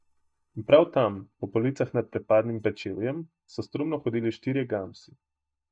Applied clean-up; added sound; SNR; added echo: neural mask model DeepFilterNet 3.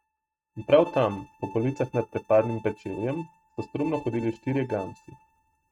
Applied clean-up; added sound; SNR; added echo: neural mask model RNNoise.